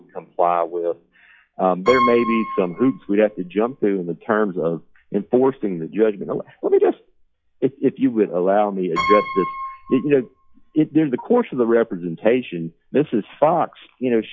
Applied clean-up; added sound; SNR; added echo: classical method log-MMSE.